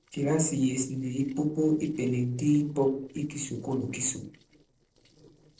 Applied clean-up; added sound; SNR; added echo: neural separator model SepFormer DNS4.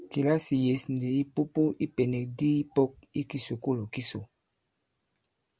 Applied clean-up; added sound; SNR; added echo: none; none; none; none.